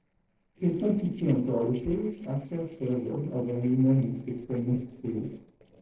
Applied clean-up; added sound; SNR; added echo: neural separator model SepFormer DNS4.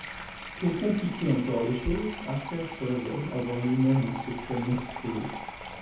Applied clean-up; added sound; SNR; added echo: none; Sink (filling or washing) / Water tap, faucet; 9 dB; reverberation time 0.7 s.